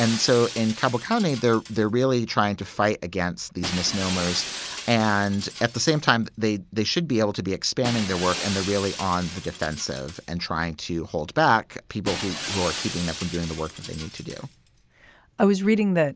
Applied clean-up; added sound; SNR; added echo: none; Shatter; 12 dB; none.